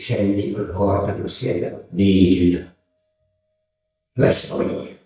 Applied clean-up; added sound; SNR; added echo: neural mask model DeepFilterNet 3.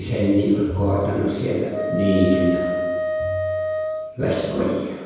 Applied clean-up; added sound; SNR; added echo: none; Wind instrument, woodwind instrument; 4 dB; reverberation time 1.2 s.